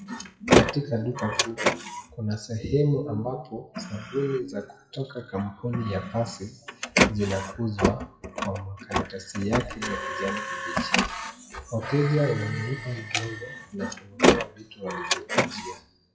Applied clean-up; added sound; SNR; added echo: classical method WPE with log-MMSE.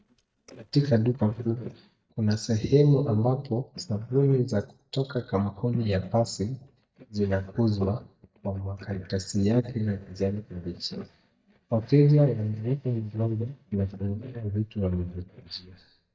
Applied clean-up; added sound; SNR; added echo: neural mask model DeepFilterNet 3.